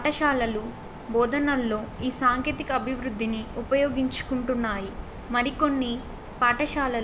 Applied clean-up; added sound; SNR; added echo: none; Mechanisms; 12 dB; none.